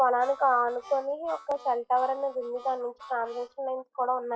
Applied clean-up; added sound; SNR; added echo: classical method log-MMSE.